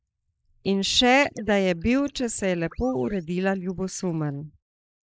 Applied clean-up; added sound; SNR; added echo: neural mask model Resemble Enhance denoiser.